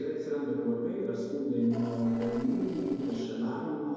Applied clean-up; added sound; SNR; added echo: neural separator model SepFormer DNS4.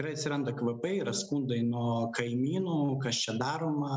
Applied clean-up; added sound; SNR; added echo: none; none; none; none.